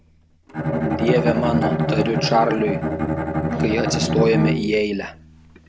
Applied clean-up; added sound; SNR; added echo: none; Bowed string instrument; -1 dB; none.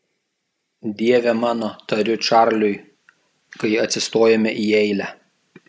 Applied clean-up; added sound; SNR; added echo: none; none; none; none.